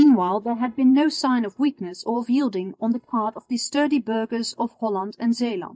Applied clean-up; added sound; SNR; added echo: neural mask model DeepFilterNet 3.